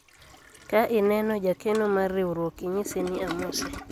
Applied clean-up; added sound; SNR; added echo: none; Toilet flush; 14 dB; none.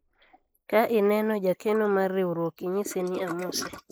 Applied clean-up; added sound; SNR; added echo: neural mask model Resemble Enhance denoiser.